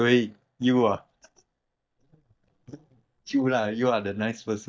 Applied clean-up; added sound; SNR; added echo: neural mask model DeepFilterNet 3.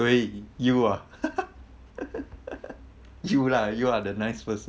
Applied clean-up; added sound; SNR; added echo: none; none; none; none.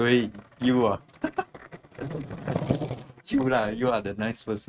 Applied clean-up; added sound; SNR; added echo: neural mask model RNNoise.